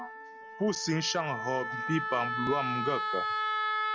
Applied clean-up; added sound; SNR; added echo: none; Wind instrument, woodwind instrument; 0 dB; none.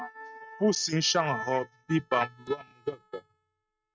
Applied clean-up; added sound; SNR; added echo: neural mask model RNNoise.